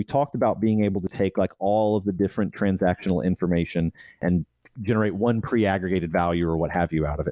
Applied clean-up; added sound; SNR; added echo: none; none; none; none.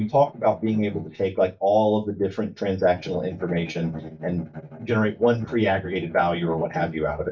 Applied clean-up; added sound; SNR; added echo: neural mask model DeepFilterNet 3.